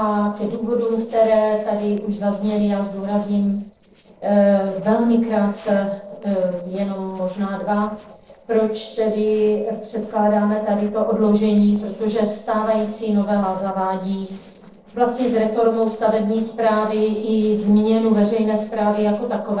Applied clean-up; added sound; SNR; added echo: neural separator model SepFormer DNS4.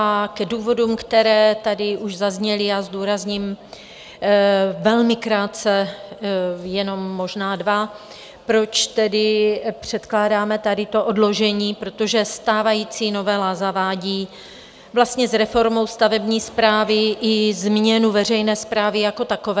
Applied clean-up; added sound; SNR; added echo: none; none; none; none.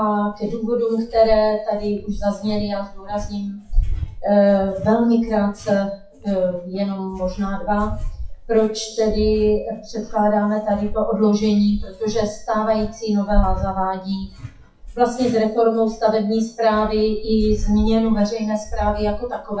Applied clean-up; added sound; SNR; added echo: classical method WPE with log-MMSE.